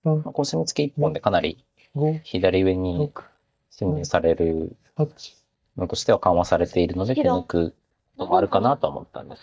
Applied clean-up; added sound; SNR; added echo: neural mask model DeepFilterNet 3.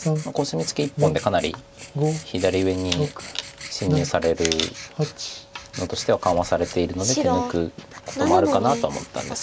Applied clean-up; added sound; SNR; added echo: none; Writing; 16 dB; none.